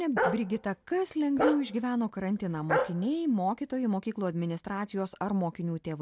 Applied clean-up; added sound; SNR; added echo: none; Bark; 4 dB; none.